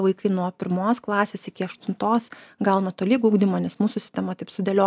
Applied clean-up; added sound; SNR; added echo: none; none; none; none.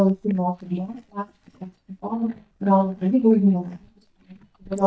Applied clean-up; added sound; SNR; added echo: neural mask model DeepFilterNet 3.